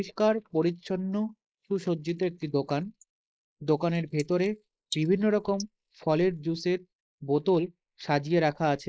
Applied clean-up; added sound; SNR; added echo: neural mask model Resemble Enhance denoiser.